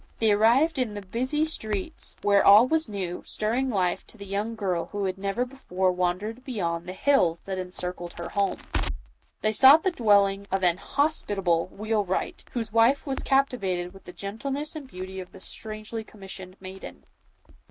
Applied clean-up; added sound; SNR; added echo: none; Crackle; 15 dB; none.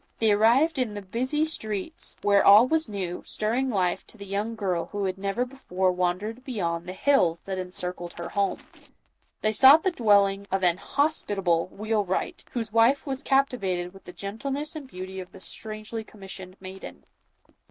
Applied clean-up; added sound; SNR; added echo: neural separator model SepFormer DNS4.